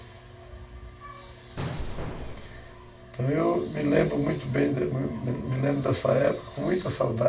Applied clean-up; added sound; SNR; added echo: none; Explosion; 10 dB; reverberation time 0.2 s.